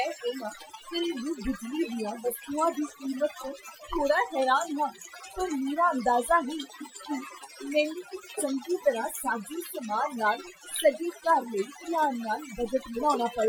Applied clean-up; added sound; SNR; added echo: classical method Wiener filter.